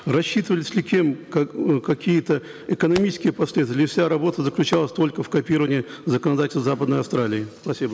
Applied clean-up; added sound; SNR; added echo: none; Hands; 19 dB; none.